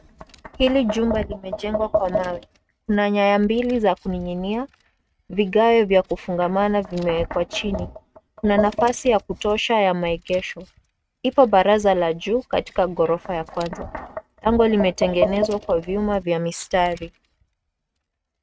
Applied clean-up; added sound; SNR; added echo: neural mask model RNNoise.